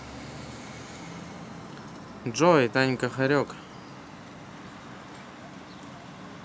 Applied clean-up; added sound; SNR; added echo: none; none; none; none.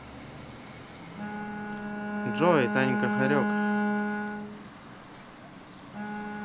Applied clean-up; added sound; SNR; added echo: none; Bowed string instrument; 0 dB; none.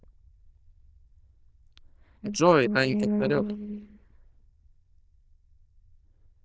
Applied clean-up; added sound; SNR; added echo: neural diffusion model UNIVERSE++.